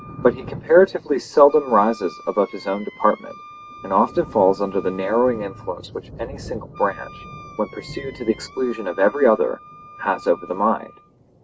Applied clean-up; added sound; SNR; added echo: none; Wind instrument, woodwind instrument + Thunder; 18 dB; none.